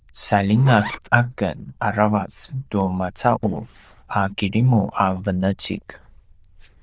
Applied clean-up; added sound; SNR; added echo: neural diffusion model UNIVERSE++.